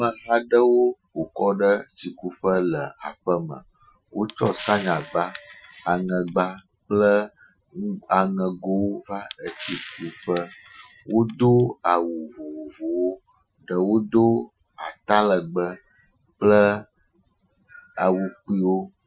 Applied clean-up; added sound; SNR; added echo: classical method Wiener filter.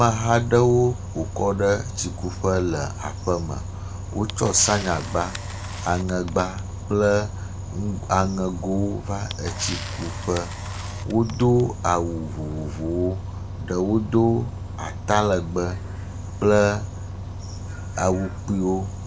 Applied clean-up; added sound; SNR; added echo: none; Camera + Bus; 8 dB; none.